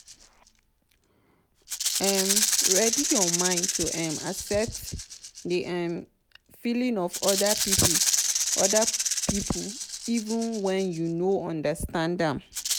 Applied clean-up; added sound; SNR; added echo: none; Rattle (instrument); 0 dB; none.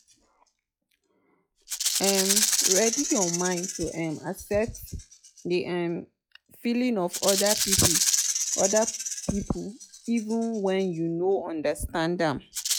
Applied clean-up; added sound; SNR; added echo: classical method log-MMSE.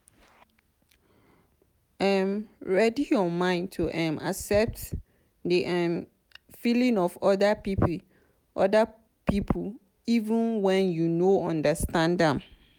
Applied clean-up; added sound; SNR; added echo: none; none; none; none.